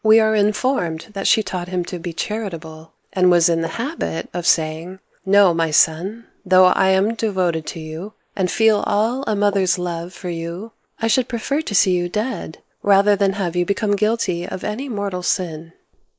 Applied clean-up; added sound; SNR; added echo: neural mask model Resemble Enhance denoiser.